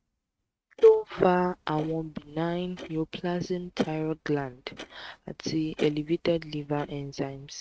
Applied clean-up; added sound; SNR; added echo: neural mask model RNNoise.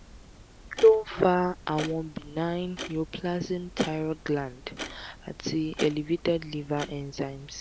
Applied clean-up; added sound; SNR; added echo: none; Clock; 14 dB; none.